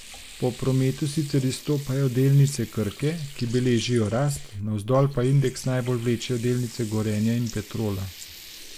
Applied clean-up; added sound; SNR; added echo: neural mask model Resemble Enhance denoiser.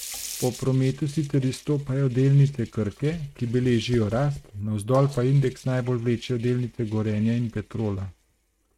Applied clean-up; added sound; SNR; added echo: neural mask model RNNoise.